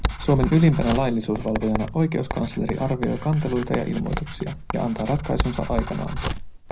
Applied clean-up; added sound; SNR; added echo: none; Writing; 6 dB; reverberation time 0.4 s.